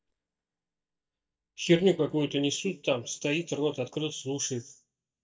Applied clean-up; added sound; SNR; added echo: neural mask model DeepFilterNet 3.